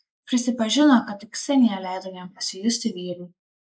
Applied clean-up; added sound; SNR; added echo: neural mask model Resemble Enhance denoiser.